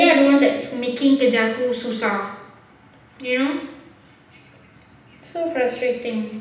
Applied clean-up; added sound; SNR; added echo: none; none; none; reverberation time 0.9 s.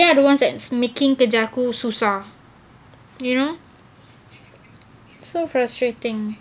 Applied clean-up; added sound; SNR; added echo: none; none; none; none.